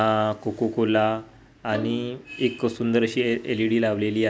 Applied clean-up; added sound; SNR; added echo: none; Bowed string instrument; 17 dB; none.